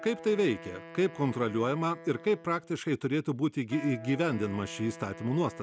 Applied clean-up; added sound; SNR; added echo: none; Wind instrument, woodwind instrument; 16 dB; none.